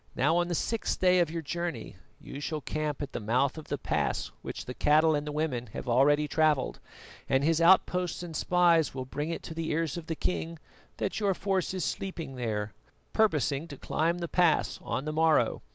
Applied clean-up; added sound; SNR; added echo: none; none; none; none.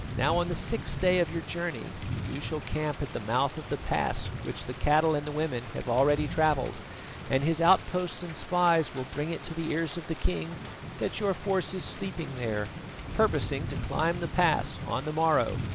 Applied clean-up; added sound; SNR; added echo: none; Thunder / Rain; 9 dB; none.